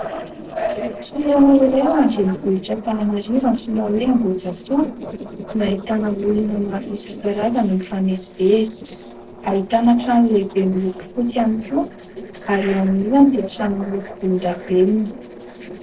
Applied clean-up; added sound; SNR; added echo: neural separator model SepFormer DNS4.